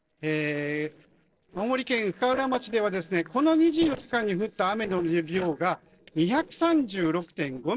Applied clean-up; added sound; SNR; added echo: neural separator model SepFormer DNS4.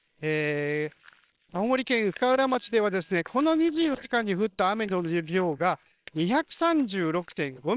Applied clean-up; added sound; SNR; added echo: neural separator model SepFormer WHAMR!.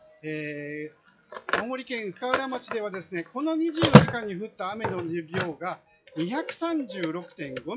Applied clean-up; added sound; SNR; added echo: classical method WPE with log-MMSE.